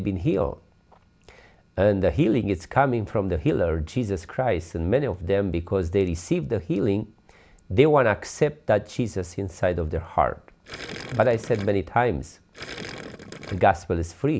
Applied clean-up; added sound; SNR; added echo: none; Gurgling; 14 dB; none.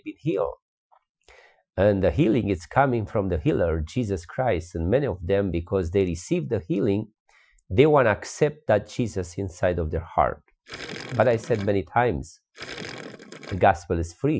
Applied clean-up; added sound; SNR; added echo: classical method Wiener filter.